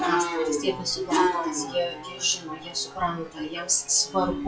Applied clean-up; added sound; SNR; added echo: classical method WPE with log-MMSE.